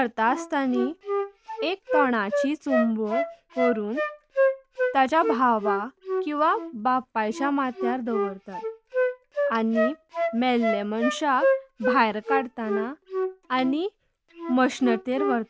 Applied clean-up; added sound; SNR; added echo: none; Wind instrument, woodwind instrument; 3 dB; none.